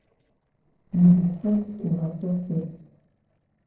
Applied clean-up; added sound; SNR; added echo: neural separator model SepFormer DNS4.